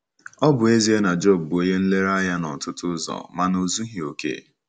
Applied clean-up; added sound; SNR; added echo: none; none; none; none.